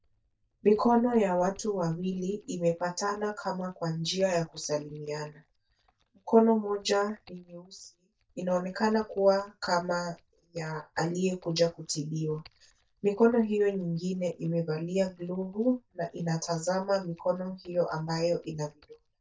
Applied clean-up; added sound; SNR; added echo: neural mask model DeepFilterNet 3.